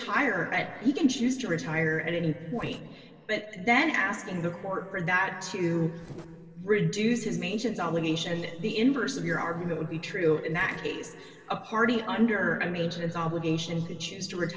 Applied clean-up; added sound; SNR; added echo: neural separator model SepFormer DNS4.